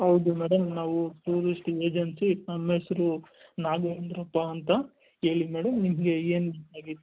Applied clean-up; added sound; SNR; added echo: none; none; none; none.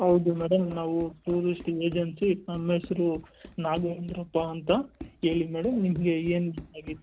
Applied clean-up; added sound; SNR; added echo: none; Run; 19 dB; none.